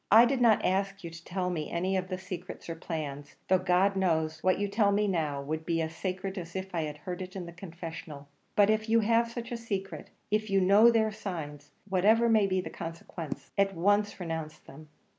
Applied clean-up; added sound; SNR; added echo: none; none; none; none.